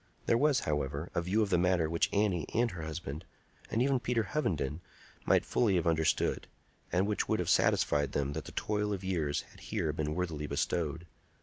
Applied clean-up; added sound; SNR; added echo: none; none; none; none.